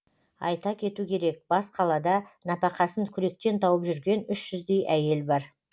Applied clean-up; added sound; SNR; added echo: none; none; none; none.